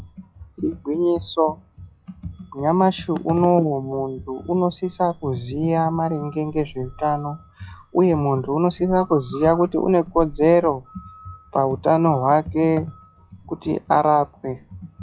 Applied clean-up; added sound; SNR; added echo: classical method log-MMSE.